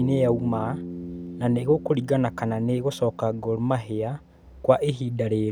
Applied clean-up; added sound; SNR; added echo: none; Bass guitar; 13 dB; none.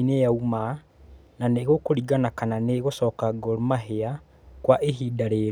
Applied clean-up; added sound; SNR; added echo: none; none; none; none.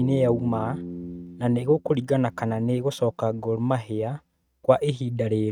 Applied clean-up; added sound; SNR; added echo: neural mask model RNNoise.